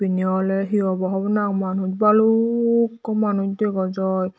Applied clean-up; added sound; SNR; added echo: none; none; none; none.